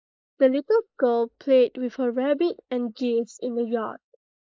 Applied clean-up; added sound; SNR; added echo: neural mask model Resemble Enhance denoiser.